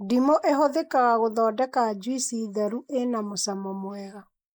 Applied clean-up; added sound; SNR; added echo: neural mask model Resemble Enhance denoiser.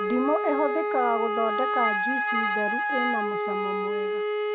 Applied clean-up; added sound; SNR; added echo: none; Wind instrument, woodwind instrument; -3 dB; none.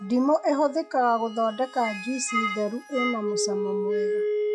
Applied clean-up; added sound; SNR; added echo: classical method log-MMSE.